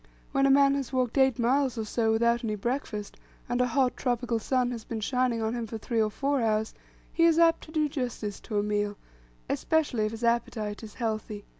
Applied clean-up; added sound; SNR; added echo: none; none; none; none.